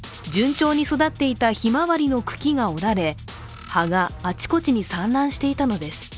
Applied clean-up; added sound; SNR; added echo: none; none; none; none.